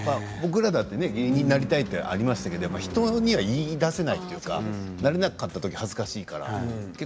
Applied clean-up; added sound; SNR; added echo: none; Car passing by / Engine / Truck; 15 dB; none.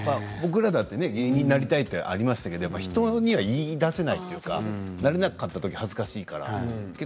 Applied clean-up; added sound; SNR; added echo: none; none; none; none.